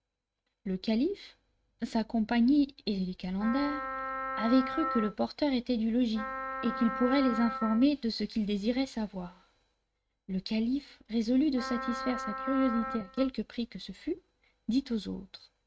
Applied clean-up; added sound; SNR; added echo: neural mask model RNNoise.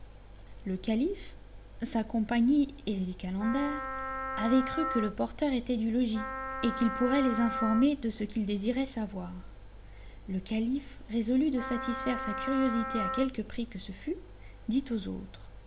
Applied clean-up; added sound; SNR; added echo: none; Wind instrument, woodwind instrument; 6 dB; none.